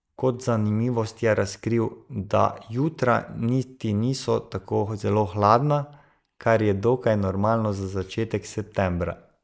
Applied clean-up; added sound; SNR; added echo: neural mask model Resemble Enhance denoiser.